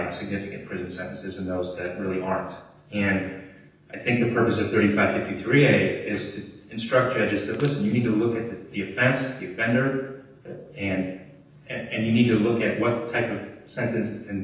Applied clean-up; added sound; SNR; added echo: neural separator model SepFormer DNS4.